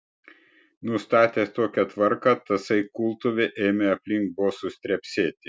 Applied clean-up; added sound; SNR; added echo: none; none; none; none.